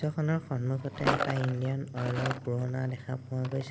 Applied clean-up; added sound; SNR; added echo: none; Rattle; 6 dB; none.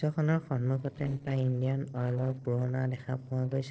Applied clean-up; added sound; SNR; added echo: neural separator model SepFormer DNS4.